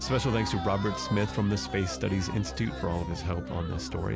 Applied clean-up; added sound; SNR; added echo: none; Crowd; 12 dB; none.